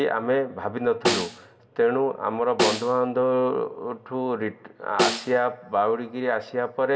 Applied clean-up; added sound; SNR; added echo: none; Snare drum; 4 dB; reverberation time 1.9 s.